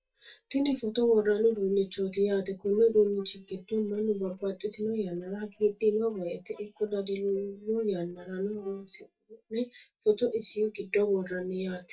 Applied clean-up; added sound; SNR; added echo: neural mask model DeepFilterNet 3.